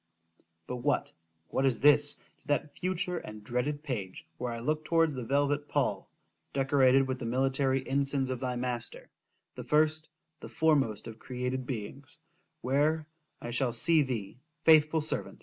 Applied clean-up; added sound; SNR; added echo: none; none; none; none.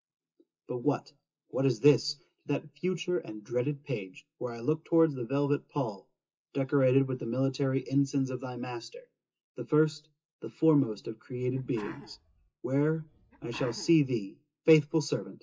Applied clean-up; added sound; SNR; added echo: classical method WPE with log-MMSE.